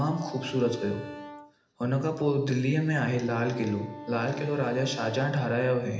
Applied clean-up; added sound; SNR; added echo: none; Wind instrument, woodwind instrument; 16 dB; reverberation time 0.8 s.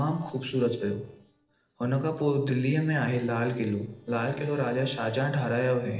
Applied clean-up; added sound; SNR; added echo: neural separator model SepFormer DNS4.